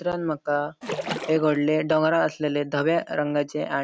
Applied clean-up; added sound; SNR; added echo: none; Splash, splatter; 9 dB; none.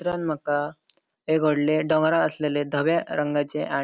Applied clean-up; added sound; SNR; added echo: none; none; none; none.